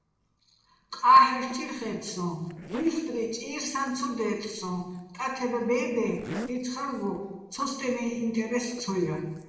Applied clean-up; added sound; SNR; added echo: neural separator model SepFormer DNS4.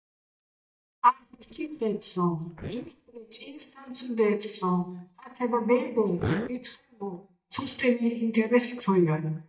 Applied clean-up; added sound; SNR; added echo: neural mask model DeepFilterNet 3.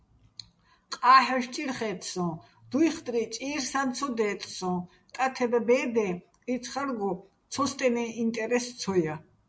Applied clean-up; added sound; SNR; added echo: none; none; none; none.